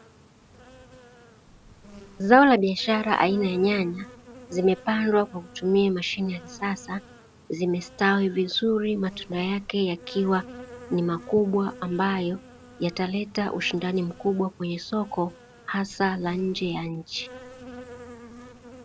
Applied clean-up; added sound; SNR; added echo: none; Insect; 20 dB; none.